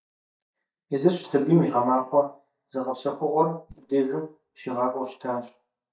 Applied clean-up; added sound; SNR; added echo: neural mask model DeepFilterNet 3.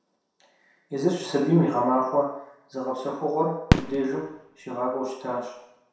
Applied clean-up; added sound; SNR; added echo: none; Fireworks; 2 dB; reverberation time 0.7 s.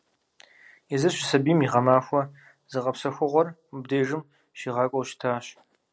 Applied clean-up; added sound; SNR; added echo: none; none; none; none.